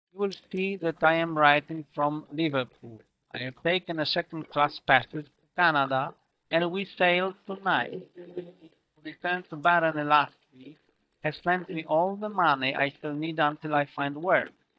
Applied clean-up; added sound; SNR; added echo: neural mask model DeepFilterNet 3.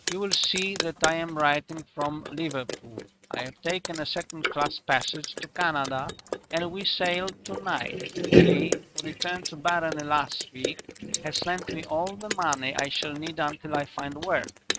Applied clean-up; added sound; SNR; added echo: neural mask model RNNoise.